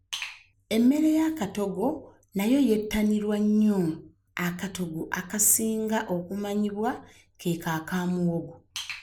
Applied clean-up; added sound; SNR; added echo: none; none; none; none.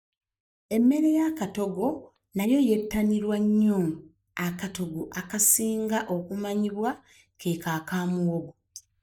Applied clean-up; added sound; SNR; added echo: neural mask model DeepFilterNet 3.